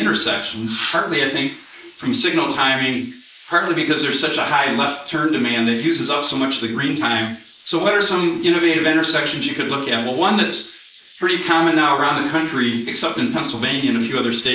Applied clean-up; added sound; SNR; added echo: neural mask model Resemble Enhance denoiser.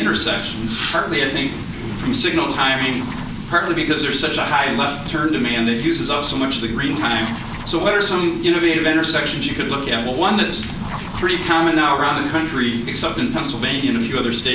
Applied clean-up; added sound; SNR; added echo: none; Writing; 16 dB; none.